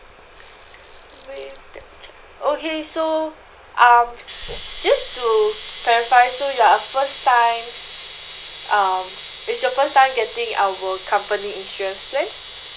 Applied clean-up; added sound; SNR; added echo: none; Camera; 6 dB; none.